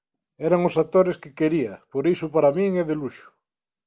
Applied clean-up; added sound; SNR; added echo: none; none; none; none.